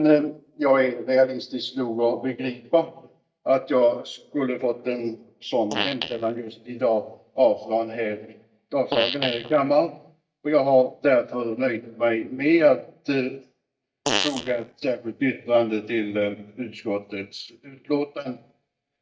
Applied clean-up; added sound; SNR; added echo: neural mask model DeepFilterNet 3.